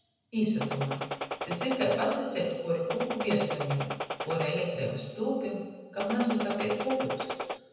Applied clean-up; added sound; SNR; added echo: none; Gunshot, gunfire; 4 dB; reverberation time 1.1 s.